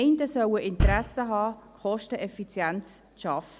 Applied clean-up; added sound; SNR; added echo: none; Bass drum; -1 dB; none.